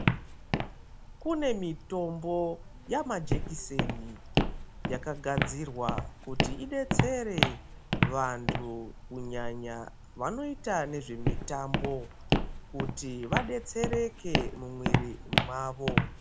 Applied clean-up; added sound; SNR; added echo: none; Walk, footsteps; -3 dB; none.